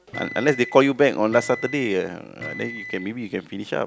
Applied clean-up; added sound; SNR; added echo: none; Microwave oven; 14 dB; none.